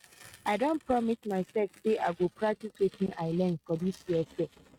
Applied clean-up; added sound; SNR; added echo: neural mask model RNNoise.